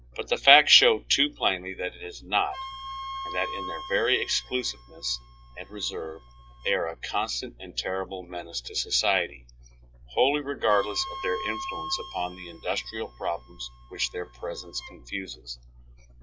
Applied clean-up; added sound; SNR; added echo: classical method log-MMSE.